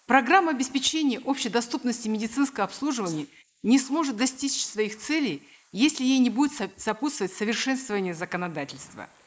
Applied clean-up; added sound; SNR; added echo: neural mask model Resemble Enhance denoiser.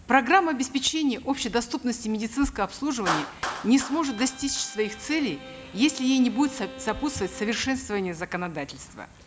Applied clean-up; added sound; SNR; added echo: none; Bowed string instrument + Clapping; 13 dB; none.